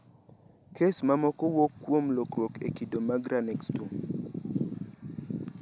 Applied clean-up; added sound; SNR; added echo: none; none; none; none.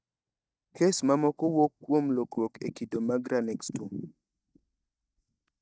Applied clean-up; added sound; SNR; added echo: neural mask model DeepFilterNet 3.